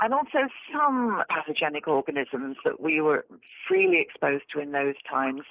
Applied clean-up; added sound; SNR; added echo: neural mask model Resemble Enhance denoiser.